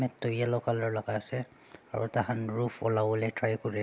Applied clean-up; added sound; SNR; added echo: none; none; none; none.